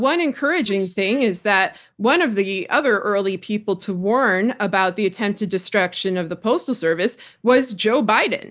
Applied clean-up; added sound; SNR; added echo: neural mask model Resemble Enhance denoiser.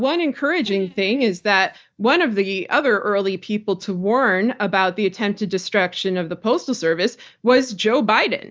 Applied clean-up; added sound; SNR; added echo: neural mask model DeepFilterNet 3.